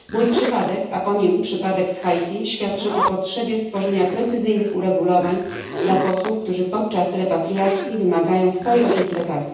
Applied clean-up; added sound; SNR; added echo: none; Zipper (clothing); 9 dB; reverberation time 0.9 s.